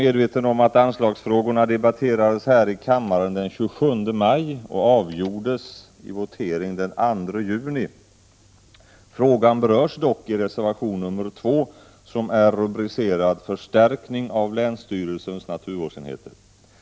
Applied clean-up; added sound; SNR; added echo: none; none; none; none.